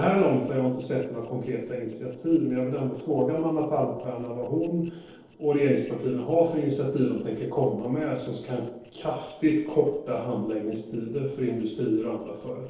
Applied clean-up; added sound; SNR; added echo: neural separator model SepFormer DNS4.